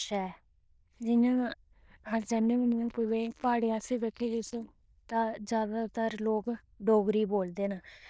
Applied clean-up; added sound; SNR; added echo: neural diffusion model UNIVERSE++.